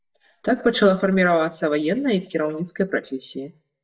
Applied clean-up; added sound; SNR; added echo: neural mask model DeepFilterNet 3.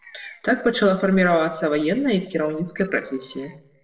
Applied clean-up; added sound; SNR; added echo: neural separator model SepFormer DNS4.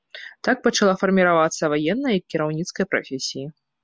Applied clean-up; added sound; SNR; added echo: none; none; none; none.